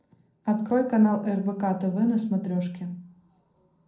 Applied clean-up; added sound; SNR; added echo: none; none; none; reverberation time 0.6 s.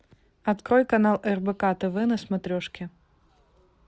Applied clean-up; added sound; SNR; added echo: none; none; none; none.